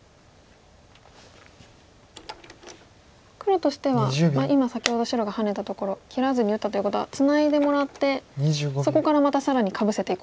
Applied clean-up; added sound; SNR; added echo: none; none; none; none.